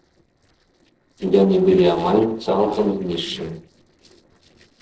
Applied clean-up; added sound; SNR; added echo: neural separator model SepFormer DNS4.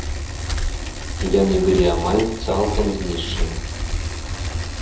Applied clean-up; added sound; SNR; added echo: none; Bicycle; 2 dB; reverberation time 0.7 s.